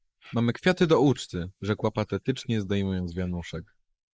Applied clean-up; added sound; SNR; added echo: neural mask model Resemble Enhance denoiser.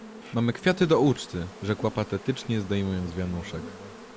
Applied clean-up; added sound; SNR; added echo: none; Insect; 15 dB; none.